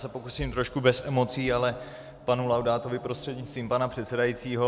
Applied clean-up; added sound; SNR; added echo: none; Musical instrument; 20 dB; none.